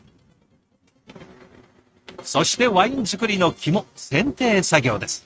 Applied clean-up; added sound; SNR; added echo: neural mask model RNNoise.